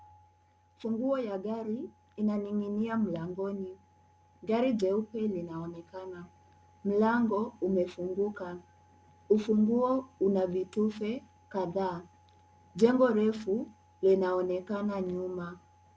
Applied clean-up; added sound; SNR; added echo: none; none; none; none.